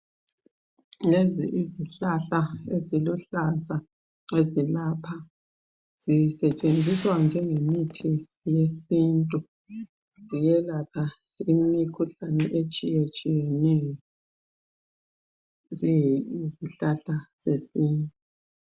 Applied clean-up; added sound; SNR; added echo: none; Gunshot, gunfire; 15 dB; none.